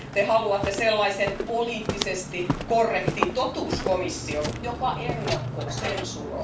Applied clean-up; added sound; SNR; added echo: none; Walk, footsteps; 4 dB; reverberation time 0.3 s.